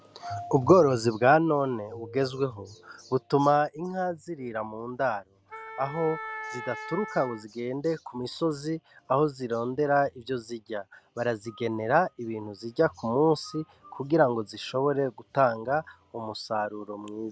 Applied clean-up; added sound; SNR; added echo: none; Wind instrument, woodwind instrument; 12 dB; none.